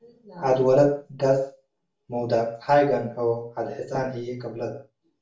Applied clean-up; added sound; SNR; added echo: none; none; none; reverberation time 0.4 s.